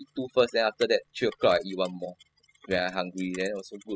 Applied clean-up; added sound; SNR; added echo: classical method spectral subtraction.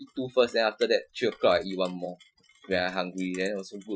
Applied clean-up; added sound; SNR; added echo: classical method Wiener filter.